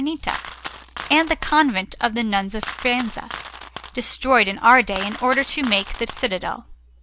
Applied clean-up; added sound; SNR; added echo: none; Coin (dropping); 12 dB; none.